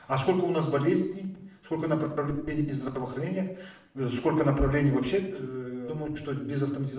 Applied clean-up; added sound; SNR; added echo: none; none; none; reverberation time 0.6 s.